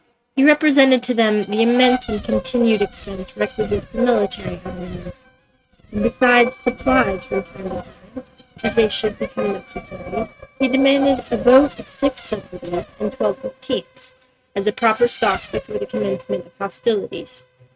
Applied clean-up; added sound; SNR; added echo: neural mask model RNNoise.